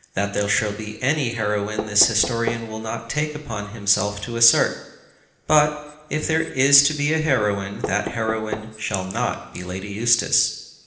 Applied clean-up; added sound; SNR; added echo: none; Knock; 13 dB; reverberation time 1.0 s.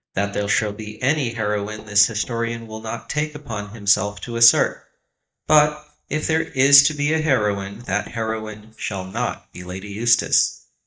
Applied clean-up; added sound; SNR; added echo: neural mask model DeepFilterNet 3.